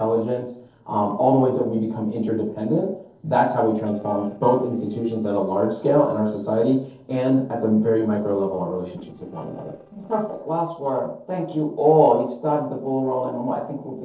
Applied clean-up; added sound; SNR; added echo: neural separator model SepFormer DNS4.